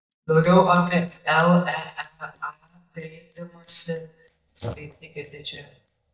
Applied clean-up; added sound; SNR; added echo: neural mask model DeepFilterNet 3.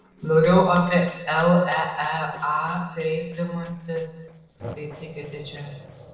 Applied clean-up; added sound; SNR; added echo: neural separator model SepFormer DNS4.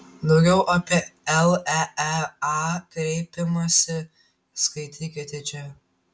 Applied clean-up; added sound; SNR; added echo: none; none; none; none.